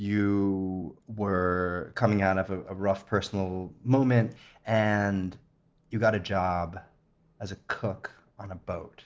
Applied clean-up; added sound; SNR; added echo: none; none; none; none.